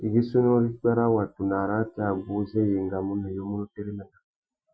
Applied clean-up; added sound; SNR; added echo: classical method Wiener filter.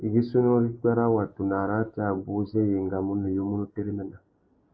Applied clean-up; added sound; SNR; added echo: neural mask model Resemble Enhance denoiser.